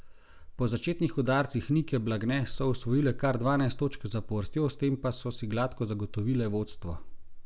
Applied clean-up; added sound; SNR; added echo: none; none; none; none.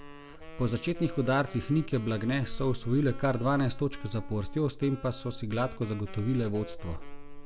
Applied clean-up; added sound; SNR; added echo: none; Wind instrument, woodwind instrument; 18 dB; none.